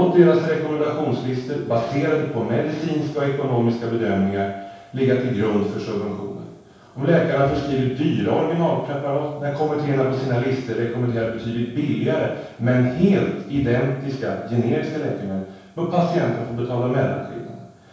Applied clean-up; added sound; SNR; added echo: none; none; none; reverberation time 0.7 s.